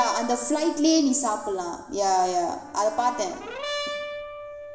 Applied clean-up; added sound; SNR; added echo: none; Brass instrument; 11 dB; reverberation time 1.0 s.